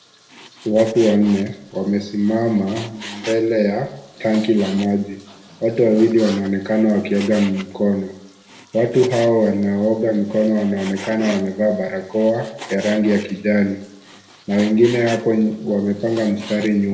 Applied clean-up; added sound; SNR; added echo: none; Frying (food); 19 dB; reverberation time 0.7 s.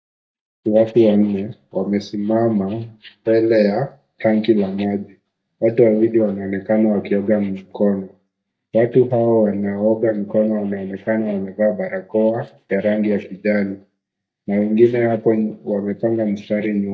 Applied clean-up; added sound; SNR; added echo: neural mask model DeepFilterNet 3.